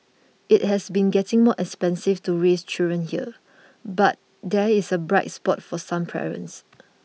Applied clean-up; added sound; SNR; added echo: none; none; none; none.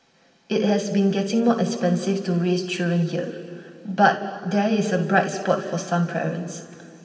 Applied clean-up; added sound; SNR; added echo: none; none; none; reverberation time 2.3 s.